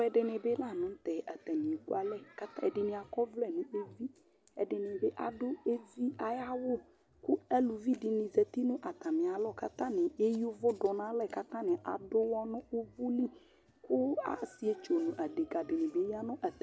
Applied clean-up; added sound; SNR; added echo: none; none; none; none.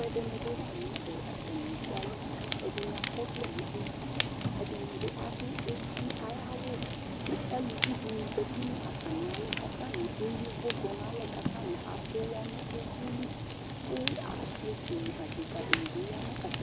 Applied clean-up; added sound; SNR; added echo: none; Fire; -4 dB; none.